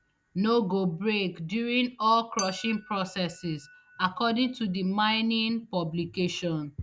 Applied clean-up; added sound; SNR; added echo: none; Chink, clink; 14 dB; none.